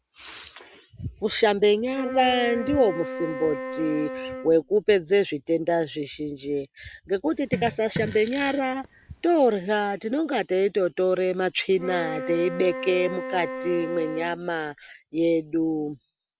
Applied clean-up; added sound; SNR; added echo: none; Fart + Wind instrument, woodwind instrument; 9 dB; none.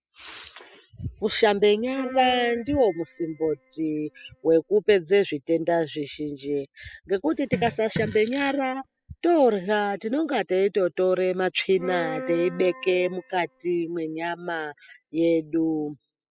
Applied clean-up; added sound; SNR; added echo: classical method spectral subtraction.